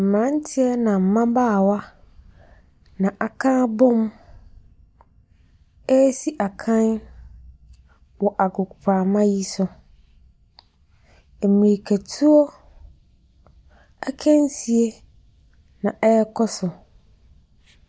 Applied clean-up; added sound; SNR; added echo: none; none; none; none.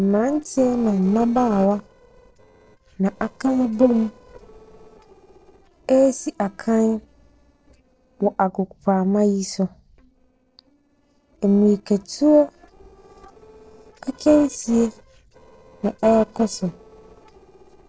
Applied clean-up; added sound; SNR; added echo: neural separator model SepFormer DNS4.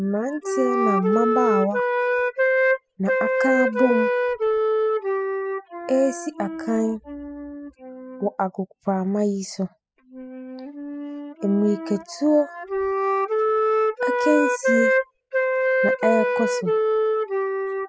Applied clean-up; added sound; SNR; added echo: classical method spectral subtraction.